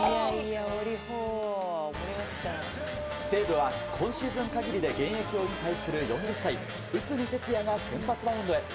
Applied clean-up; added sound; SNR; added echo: none; Wind instrument, woodwind instrument; 18 dB; none.